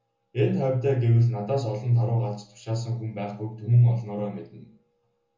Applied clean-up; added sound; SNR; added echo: none; none; none; reverberation time 0.7 s.